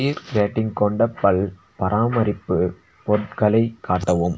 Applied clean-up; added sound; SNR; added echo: none; none; none; none.